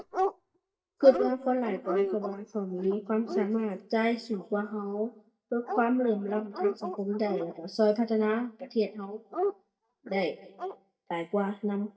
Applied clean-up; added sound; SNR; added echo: neural mask model DeepFilterNet 3.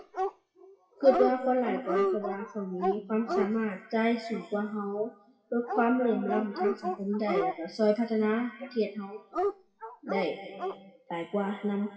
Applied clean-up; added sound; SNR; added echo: classical method WPE with log-MMSE.